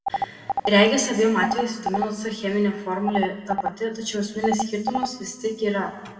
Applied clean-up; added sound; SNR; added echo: none; Telephone; 6 dB; reverberation time 1.3 s.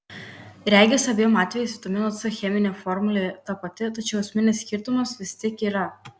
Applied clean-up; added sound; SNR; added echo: none; none; none; none.